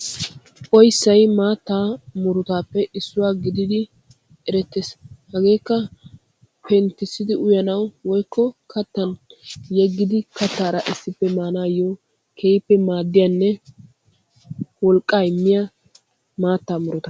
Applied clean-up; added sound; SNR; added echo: none; none; none; none.